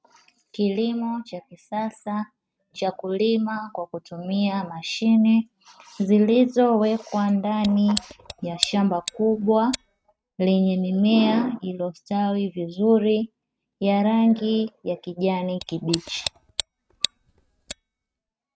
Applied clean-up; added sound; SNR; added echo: neural mask model RNNoise.